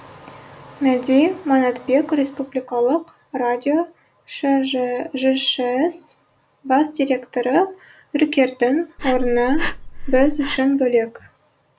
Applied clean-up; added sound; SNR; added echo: none; Breathing; 3 dB; none.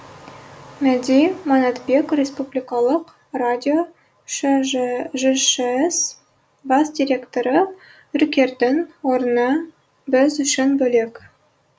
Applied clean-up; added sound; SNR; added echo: none; none; none; none.